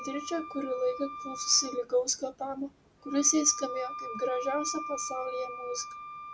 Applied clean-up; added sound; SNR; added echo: none; Wind instrument, woodwind instrument; 9 dB; none.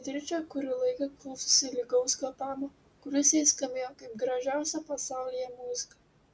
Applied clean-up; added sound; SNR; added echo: none; none; none; none.